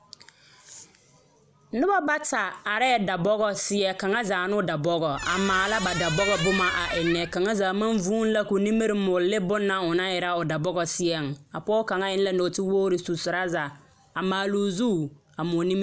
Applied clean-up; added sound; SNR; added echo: none; Squeak; 6 dB; none.